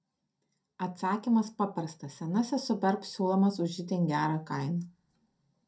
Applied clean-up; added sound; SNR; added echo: none; none; none; reverberation time 0.3 s.